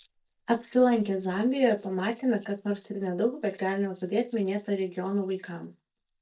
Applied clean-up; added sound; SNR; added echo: neural mask model DeepFilterNet 3.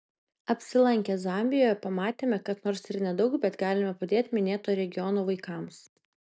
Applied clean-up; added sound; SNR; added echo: none; none; none; none.